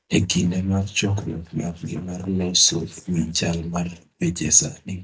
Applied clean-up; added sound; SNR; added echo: neural mask model DeepFilterNet 3.